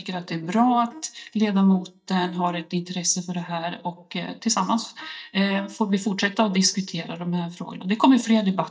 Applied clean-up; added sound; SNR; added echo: neural mask model DeepFilterNet 3.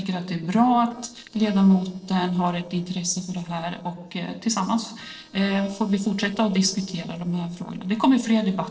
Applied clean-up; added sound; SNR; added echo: neural separator model SepFormer DNS4.